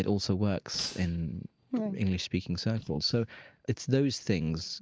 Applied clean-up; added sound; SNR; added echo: neural mask model DeepFilterNet 3.